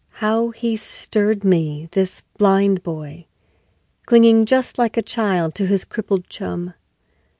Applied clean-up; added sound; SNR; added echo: none; none; none; none.